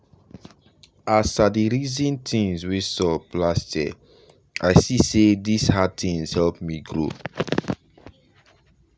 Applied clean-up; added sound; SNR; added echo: none; none; none; none.